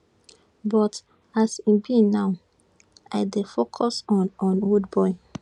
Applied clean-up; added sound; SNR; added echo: none; none; none; none.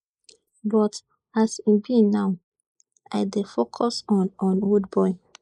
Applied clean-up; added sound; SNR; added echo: neural mask model Resemble Enhance denoiser.